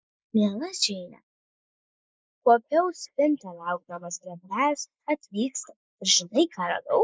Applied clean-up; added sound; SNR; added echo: neural mask model Resemble Enhance denoiser.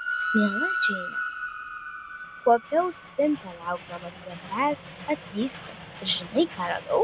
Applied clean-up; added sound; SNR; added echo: none; Train; 6 dB; none.